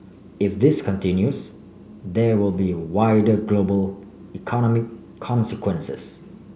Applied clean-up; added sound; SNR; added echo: none; none; none; none.